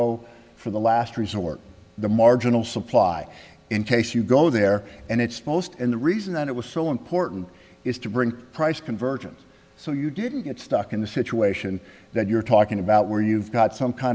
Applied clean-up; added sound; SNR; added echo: none; none; none; none.